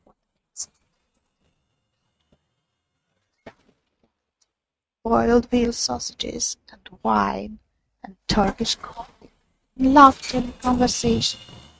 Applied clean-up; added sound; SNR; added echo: neural mask model RNNoise.